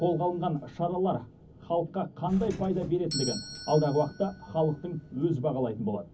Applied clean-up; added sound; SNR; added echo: none; Doorbell; 15 dB; reverberation time 0.3 s.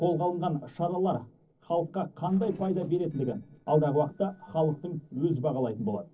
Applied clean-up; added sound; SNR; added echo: neural separator model SepFormer DNS4.